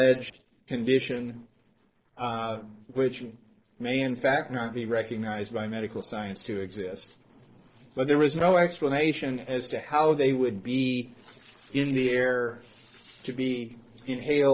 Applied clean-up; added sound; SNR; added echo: neural separator model SepFormer DNS4.